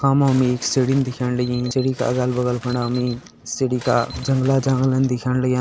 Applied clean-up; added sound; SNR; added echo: none; Bird + Alarm; 20 dB; none.